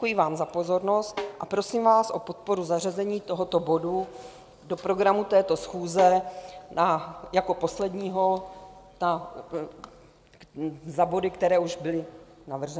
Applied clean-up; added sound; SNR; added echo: none; Snare drum; 14 dB; none.